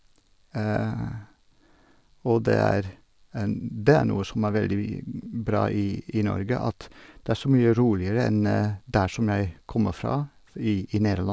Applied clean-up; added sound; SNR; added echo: none; none; none; none.